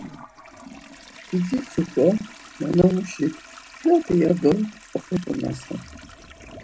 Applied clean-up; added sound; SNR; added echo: none; Toilet flush; 19 dB; none.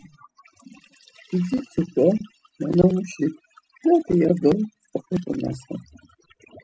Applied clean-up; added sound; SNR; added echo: classical method spectral subtraction.